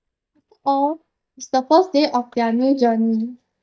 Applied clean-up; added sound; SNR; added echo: neural mask model DeepFilterNet 3.